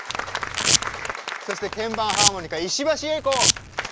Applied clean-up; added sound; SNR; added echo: none; Domestic sounds, home sounds; -1 dB; none.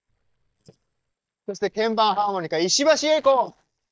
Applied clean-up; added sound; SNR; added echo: neural mask model DeepFilterNet 3.